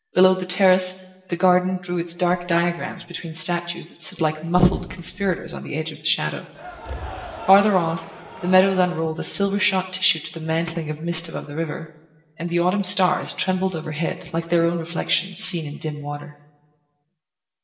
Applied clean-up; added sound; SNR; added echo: none; Cheering; 12 dB; reverberation time 0.9 s.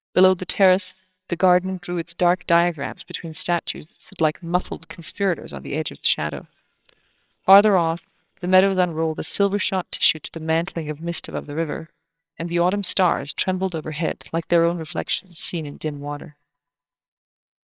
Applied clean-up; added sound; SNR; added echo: neural separator model SepFormer WHAMR!.